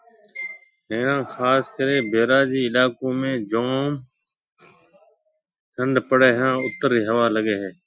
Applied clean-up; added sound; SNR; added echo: classical method Wiener filter.